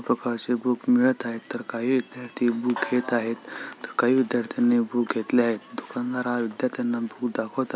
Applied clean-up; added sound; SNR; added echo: none; none; none; none.